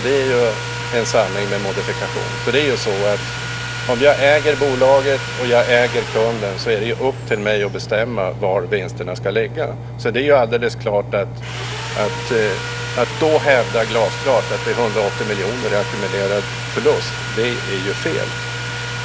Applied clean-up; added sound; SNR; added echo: none; Sawing + Engine; 7 dB; none.